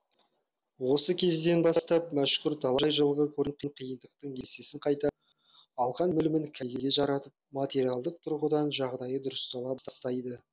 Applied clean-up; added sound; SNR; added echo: none; none; none; none.